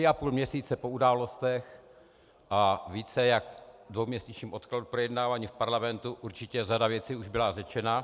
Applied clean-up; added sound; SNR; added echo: none; none; none; none.